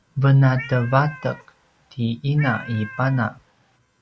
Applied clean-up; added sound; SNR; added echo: none; Cat; 17 dB; none.